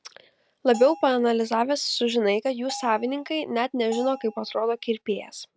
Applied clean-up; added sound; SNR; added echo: none; Bell; 18 dB; none.